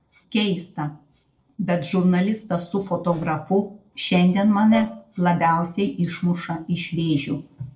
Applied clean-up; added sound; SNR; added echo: neural separator model SepFormer DNS4.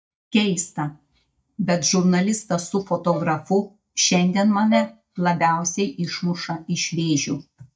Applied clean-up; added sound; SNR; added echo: neural mask model DeepFilterNet 3.